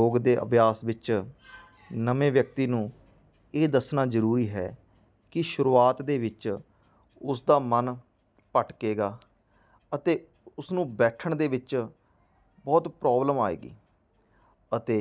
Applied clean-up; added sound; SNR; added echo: none; none; none; none.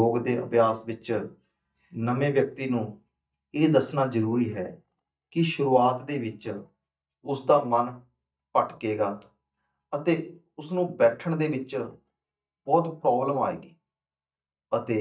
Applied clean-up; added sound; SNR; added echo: neural mask model DeepFilterNet 3.